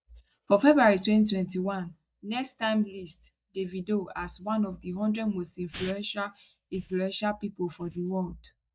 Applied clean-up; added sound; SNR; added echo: neural mask model DeepFilterNet 3.